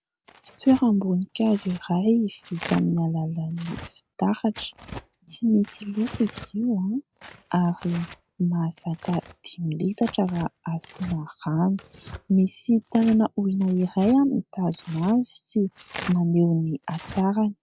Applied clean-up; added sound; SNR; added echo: none; Tearing; 19 dB; none.